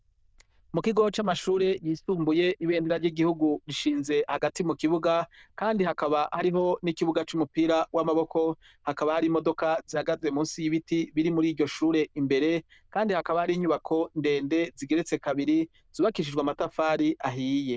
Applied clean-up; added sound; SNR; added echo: neural diffusion model UNIVERSE++.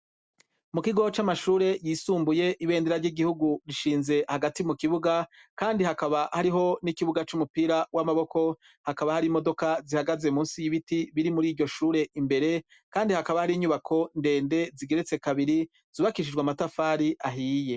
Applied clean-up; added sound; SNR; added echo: none; none; none; none.